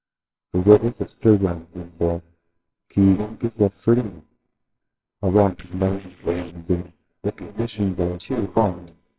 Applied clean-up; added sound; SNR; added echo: neural separator model SepFormer WHAMR!.